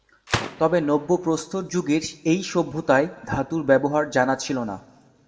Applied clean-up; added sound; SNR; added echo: none; Gunshot, gunfire; 13 dB; reverberation time 0.6 s.